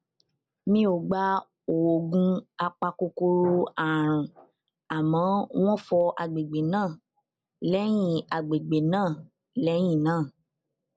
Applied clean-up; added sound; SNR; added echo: none; none; none; none.